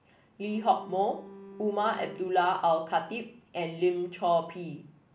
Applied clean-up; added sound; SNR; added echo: none; Bowed string instrument; 16 dB; none.